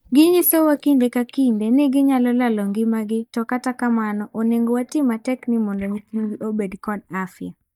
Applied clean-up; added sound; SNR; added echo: neural mask model DeepFilterNet 3.